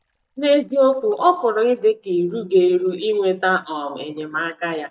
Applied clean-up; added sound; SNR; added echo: neural mask model DeepFilterNet 3.